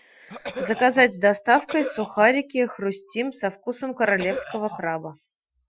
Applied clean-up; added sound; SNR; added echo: classical method Wiener filter.